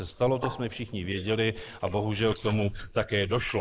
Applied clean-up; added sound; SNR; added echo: neural mask model Resemble Enhance denoiser.